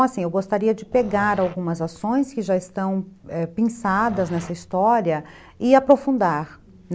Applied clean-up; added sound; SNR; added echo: none; Growling; 19 dB; none.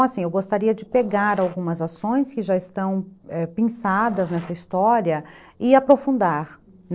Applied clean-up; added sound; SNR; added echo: neural separator model SepFormer DNS4.